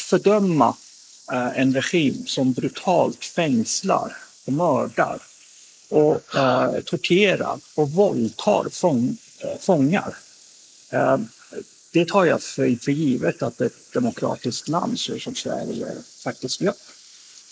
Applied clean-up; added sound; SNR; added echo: neural mask model Resemble Enhance denoiser.